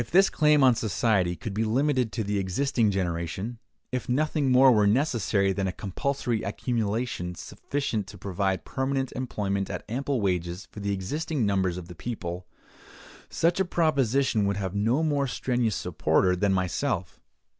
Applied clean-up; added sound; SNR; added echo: none; none; none; none.